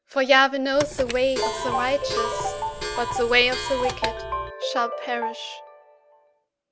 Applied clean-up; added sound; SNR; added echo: none; Clock + Ringtone; 4 dB; none.